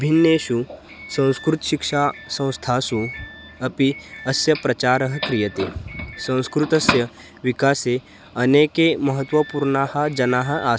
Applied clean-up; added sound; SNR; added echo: none; Doorbell; 13 dB; none.